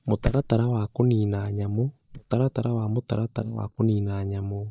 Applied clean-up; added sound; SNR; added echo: neural mask model DeepFilterNet 3.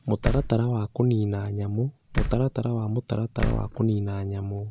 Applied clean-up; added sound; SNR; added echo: none; Slam; 6 dB; none.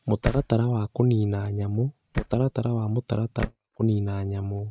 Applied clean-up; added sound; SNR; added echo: neural mask model RNNoise.